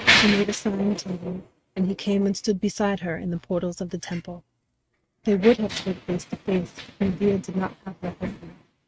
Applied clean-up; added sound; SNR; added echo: neural mask model RNNoise.